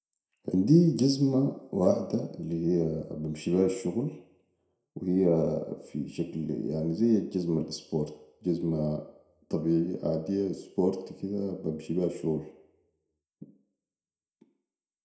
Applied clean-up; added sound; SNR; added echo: none; none; none; reverberation time 0.6 s.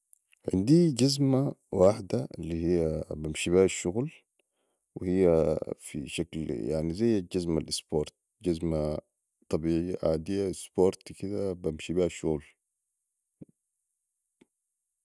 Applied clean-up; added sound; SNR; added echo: none; none; none; none.